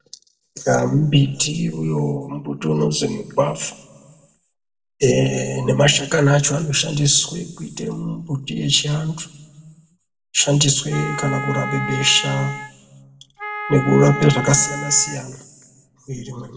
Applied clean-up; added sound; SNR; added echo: none; Wind instrument, woodwind instrument; 8 dB; reverberation time 1.1 s.